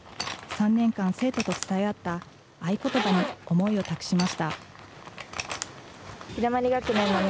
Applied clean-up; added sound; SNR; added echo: none; Zipper (clothing); 8 dB; none.